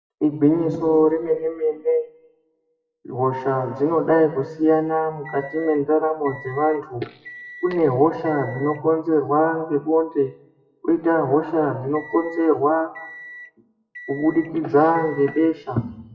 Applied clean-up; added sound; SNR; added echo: classical method WPE with log-MMSE.